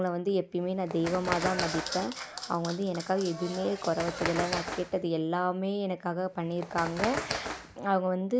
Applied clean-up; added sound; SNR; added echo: none; Applause / Clapping + Bird; 7 dB; none.